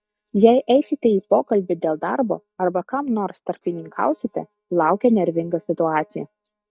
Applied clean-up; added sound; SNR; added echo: neural mask model DeepFilterNet 3.